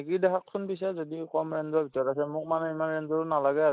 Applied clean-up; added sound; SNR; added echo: neural mask model Resemble Enhance denoiser.